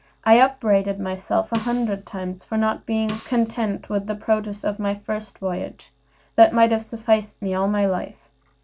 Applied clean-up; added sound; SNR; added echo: none; Snare drum; 19 dB; none.